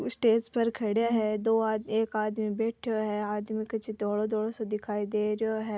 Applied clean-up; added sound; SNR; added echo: none; Brass instrument; 9 dB; none.